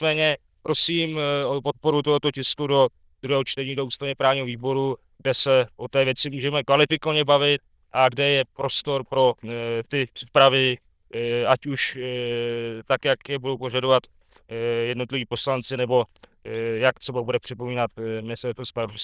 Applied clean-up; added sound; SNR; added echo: neural diffusion model UNIVERSE++.